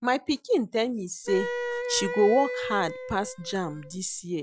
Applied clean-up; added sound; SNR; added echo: none; Wind instrument, woodwind instrument; 6 dB; none.